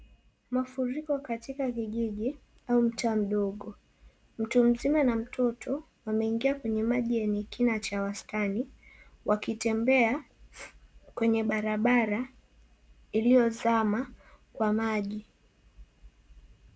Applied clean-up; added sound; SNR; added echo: none; none; none; none.